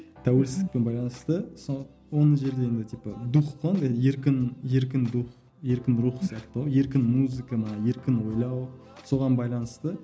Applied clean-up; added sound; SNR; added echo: none; none; none; none.